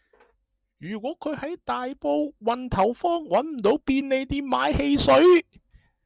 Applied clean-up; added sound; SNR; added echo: none; none; none; none.